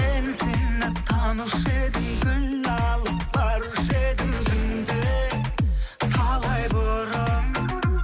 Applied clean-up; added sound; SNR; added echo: none; none; none; none.